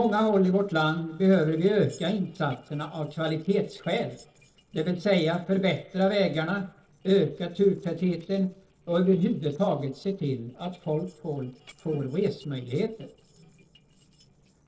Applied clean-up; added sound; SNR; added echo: neural separator model SepFormer DNS4.